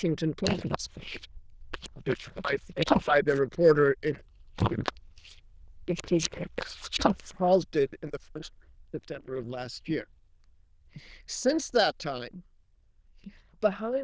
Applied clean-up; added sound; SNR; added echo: neural diffusion model UNIVERSE++.